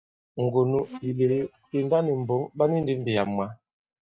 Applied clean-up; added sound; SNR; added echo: neural mask model DeepFilterNet 3.